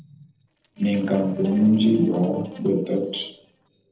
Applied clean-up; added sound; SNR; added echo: neural separator model SepFormer DNS4.